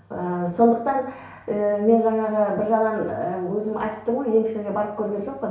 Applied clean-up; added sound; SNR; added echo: none; none; none; reverberation time 0.6 s.